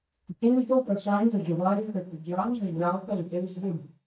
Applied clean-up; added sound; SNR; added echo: neural mask model DeepFilterNet 3.